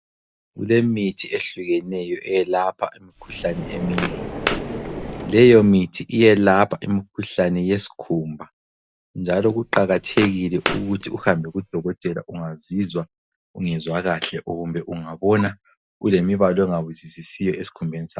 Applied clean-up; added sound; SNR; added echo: none; Walk, footsteps + Car; 9 dB; none.